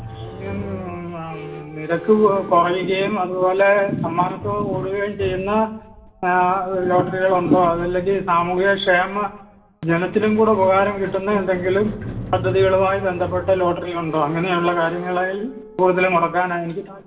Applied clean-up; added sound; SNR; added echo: none; Squeak; 15 dB; reverberation time 0.7 s.